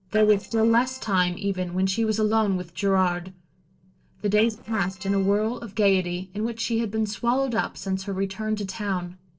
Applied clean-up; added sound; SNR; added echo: neural separator model SepFormer DNS4.